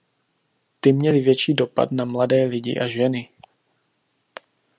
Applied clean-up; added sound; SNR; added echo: none; none; none; none.